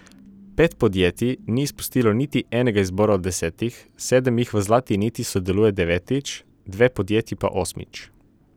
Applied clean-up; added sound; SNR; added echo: none; none; none; none.